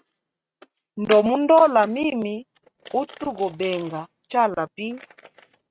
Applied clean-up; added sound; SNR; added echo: neural mask model RNNoise.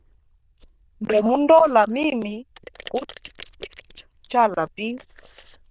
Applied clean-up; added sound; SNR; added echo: neural diffusion model UNIVERSE++.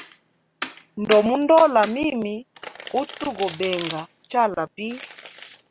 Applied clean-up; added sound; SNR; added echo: none; Domestic sounds, home sounds; 14 dB; none.